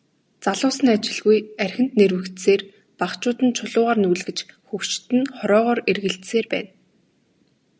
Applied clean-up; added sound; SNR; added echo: none; none; none; none.